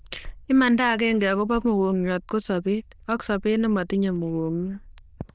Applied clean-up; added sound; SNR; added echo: neural diffusion model UNIVERSE++.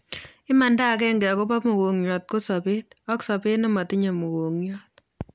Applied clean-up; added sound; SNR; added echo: none; none; none; none.